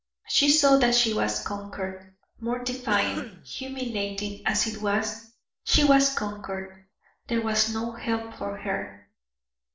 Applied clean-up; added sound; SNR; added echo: neural separator model SepFormer DNS4.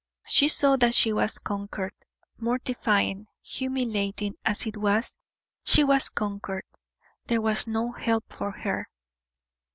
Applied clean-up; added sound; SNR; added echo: none; none; none; none.